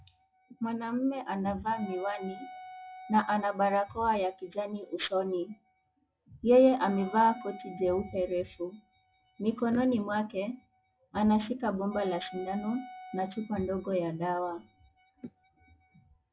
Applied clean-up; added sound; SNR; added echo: classical method log-MMSE.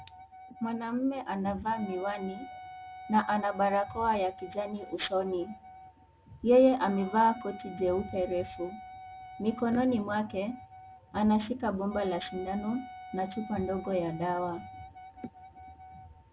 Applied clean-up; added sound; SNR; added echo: none; Wind instrument, woodwind instrument; 16 dB; none.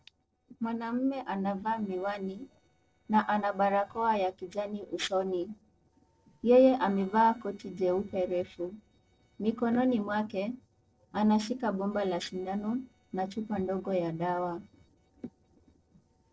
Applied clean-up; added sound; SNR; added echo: neural separator model SepFormer DNS4.